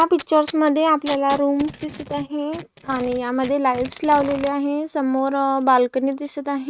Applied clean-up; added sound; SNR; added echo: neural mask model RNNoise.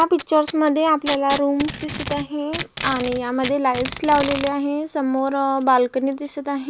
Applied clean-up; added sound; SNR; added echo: none; Packing tape, duct tape; 10 dB; none.